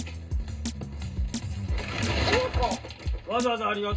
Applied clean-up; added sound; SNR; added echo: none; Drum kit; 4 dB; reverberation time 0.2 s.